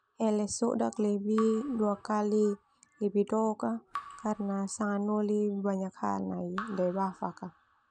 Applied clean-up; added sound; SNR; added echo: none; Raindrop / Drip; 18 dB; none.